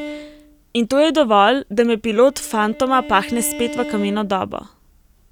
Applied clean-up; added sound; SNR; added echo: none; Bowed string instrument; 16 dB; none.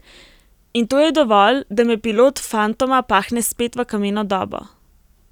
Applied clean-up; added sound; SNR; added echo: none; none; none; none.